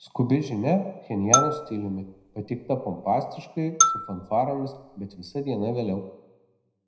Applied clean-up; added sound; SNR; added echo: none; Marimba, xylophone; 1 dB; reverberation time 0.7 s.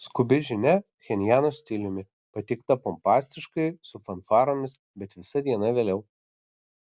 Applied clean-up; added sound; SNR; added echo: none; none; none; none.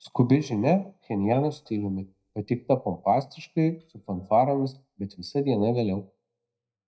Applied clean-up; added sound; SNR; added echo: neural mask model DeepFilterNet 3.